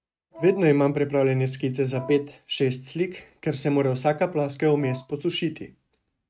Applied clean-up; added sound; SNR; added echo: neural mask model RNNoise.